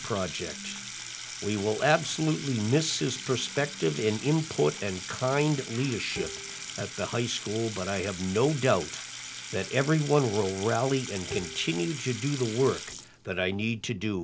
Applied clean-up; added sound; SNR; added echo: none; Sink (filling or washing) / Water tap, faucet + Bowed string instrument; 11 dB; none.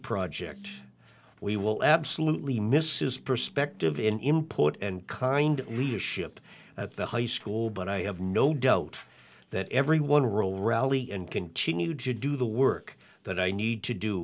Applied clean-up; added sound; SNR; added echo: none; none; none; none.